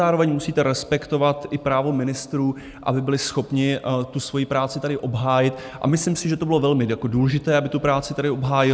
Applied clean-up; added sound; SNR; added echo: none; none; none; none.